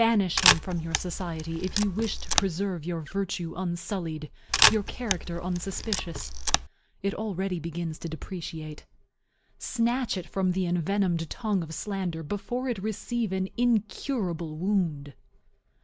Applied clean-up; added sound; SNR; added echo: none; Camera; -1 dB; none.